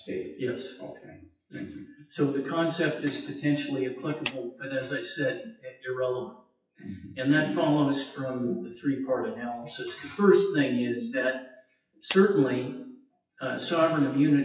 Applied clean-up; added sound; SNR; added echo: classical method WPE with log-MMSE.